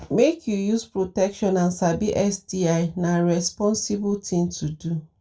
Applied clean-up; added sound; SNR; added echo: none; none; none; reverberation time 0.2 s.